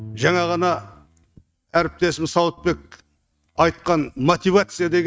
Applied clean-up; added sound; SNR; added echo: neural mask model RNNoise.